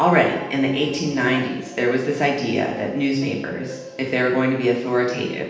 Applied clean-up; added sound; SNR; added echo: none; none; none; reverberation time 0.9 s.